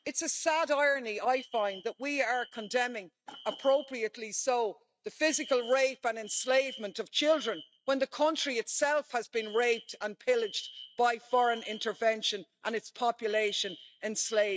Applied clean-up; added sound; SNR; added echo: neural mask model RNNoise.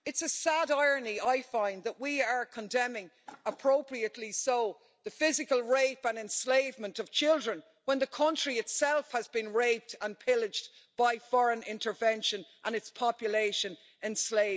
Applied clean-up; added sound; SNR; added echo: none; none; none; none.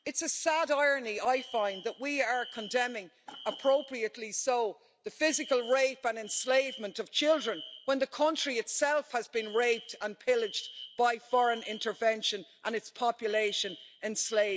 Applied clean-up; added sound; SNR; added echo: none; Alarm; 19 dB; none.